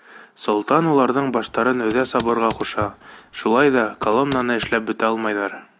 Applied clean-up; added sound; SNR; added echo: none; Computer keyboard; 14 dB; none.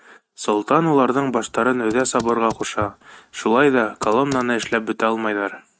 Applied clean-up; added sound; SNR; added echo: neural mask model RNNoise.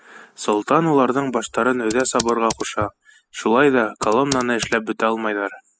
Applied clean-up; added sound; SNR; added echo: classical method spectral subtraction.